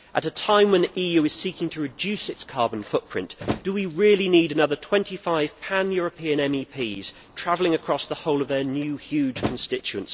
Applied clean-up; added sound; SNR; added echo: none; Slam; 16 dB; none.